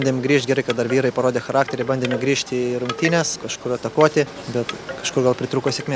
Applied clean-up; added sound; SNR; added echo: none; Wind chime / Wood; 14 dB; none.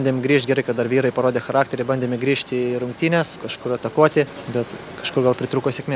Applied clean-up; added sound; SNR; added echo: none; none; none; none.